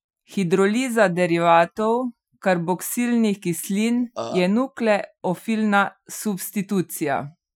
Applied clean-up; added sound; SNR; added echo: classical method Wiener filter.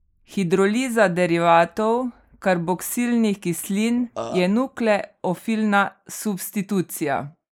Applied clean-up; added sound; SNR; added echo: neural mask model Resemble Enhance denoiser.